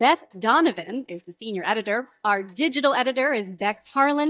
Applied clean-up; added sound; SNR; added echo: neural mask model DeepFilterNet 3.